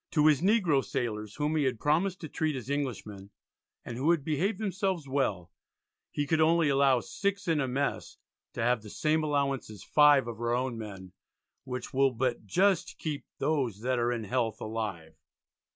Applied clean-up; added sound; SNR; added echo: none; none; none; none.